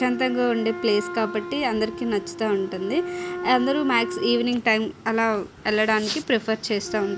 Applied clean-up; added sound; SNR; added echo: none; Wind instrument, woodwind instrument; 10 dB; none.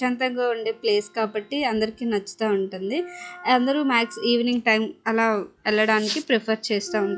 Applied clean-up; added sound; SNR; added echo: classical method log-MMSE.